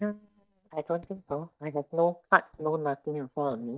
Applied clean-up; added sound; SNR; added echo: neural mask model DeepFilterNet 3.